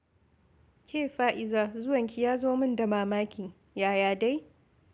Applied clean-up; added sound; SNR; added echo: none; none; none; none.